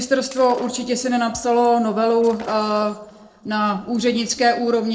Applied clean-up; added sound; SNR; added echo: neural separator model SepFormer DNS4.